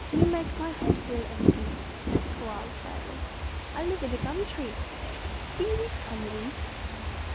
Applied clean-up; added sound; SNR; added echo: none; Fireworks / Ocean; -4 dB; none.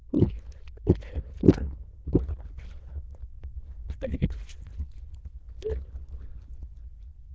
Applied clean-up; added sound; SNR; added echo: neural diffusion model UNIVERSE++.